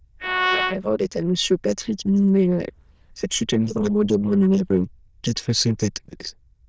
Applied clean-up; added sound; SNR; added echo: neural diffusion model UNIVERSE++.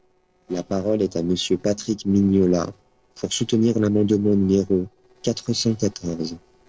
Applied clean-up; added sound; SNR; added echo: neural separator model SepFormer DNS4.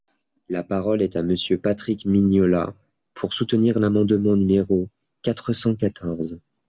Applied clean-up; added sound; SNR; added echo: none; none; none; none.